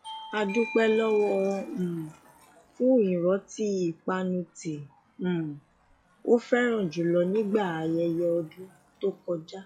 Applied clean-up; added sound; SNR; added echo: classical method log-MMSE.